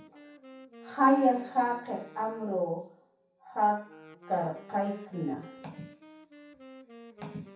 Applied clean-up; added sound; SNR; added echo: none; Wind instrument, woodwind instrument; 20 dB; reverberation time 0.7 s.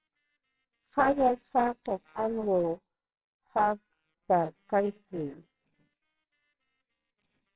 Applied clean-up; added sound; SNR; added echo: neural separator model SepFormer WHAMR!.